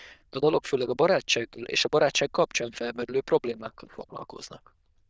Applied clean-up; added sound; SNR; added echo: neural diffusion model UNIVERSE++.